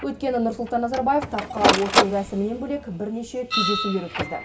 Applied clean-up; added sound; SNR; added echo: none; Printer; 3 dB; reverberation time 0.4 s.